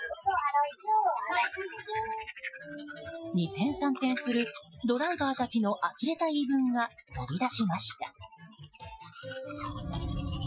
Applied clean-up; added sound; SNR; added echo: classical method Wiener filter.